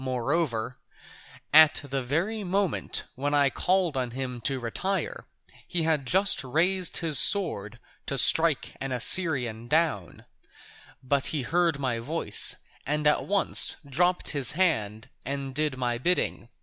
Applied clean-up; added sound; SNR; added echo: none; none; none; none.